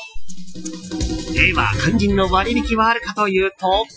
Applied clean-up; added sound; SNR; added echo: classical method Wiener filter.